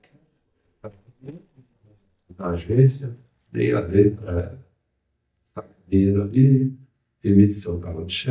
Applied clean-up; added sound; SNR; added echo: neural mask model DeepFilterNet 3.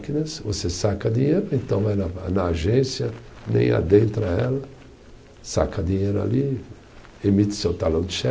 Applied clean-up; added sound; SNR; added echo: none; none; none; none.